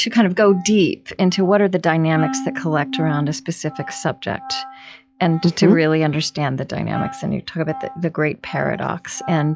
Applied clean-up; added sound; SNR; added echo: classical method log-MMSE.